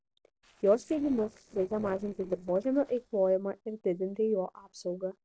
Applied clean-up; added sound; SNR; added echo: neural separator model SepFormer DNS4.